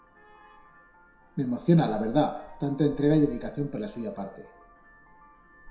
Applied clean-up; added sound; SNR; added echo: none; Vehicle horn, car horn, honking; 19 dB; reverberation time 0.6 s.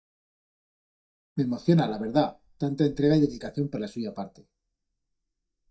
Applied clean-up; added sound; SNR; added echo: neural mask model DeepFilterNet 3.